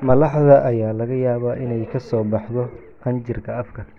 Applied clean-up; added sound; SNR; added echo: none; none; none; none.